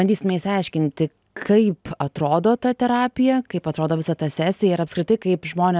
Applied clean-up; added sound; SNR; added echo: none; none; none; none.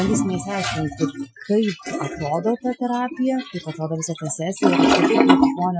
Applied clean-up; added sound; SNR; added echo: classical method Wiener filter.